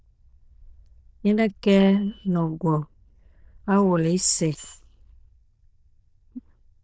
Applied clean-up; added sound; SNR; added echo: neural diffusion model UNIVERSE++.